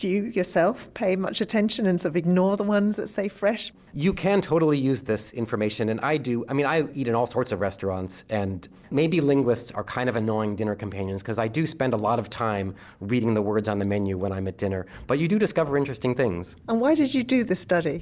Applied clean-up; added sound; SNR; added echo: none; none; none; none.